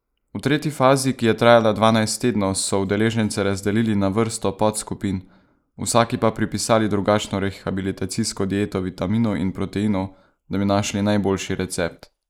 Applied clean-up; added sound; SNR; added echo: neural mask model Resemble Enhance denoiser.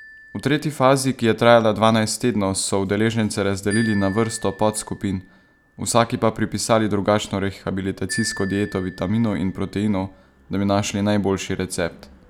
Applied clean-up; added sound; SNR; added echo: none; Marimba, xylophone; 20 dB; none.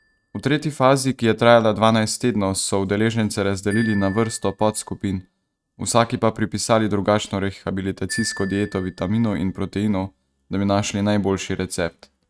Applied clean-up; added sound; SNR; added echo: neural mask model RNNoise.